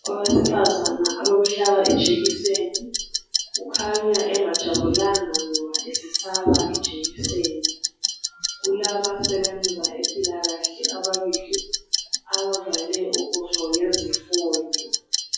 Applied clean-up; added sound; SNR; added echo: classical method WPE with log-MMSE.